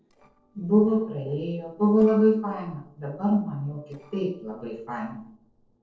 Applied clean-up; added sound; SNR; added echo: neural separator model SepFormer DNS4.